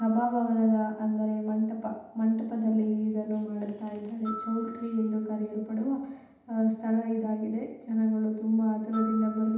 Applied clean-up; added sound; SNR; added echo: none; Glockenspiel; 19 dB; reverberation time 0.8 s.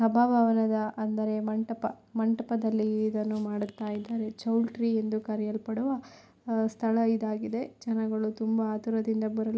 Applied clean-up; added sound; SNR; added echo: none; none; none; none.